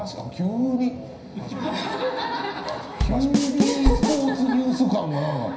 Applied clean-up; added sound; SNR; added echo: none; Bass drum / Snare drum / Drum kit; 0 dB; reverberation time 0.5 s.